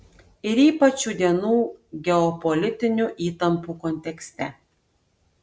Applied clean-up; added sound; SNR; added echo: none; none; none; none.